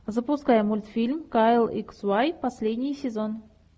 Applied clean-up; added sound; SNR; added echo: none; none; none; none.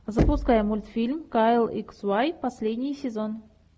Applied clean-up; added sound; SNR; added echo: none; Knock; 4 dB; none.